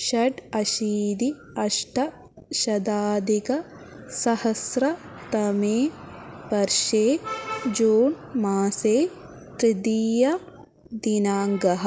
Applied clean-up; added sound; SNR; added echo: none; none; none; none.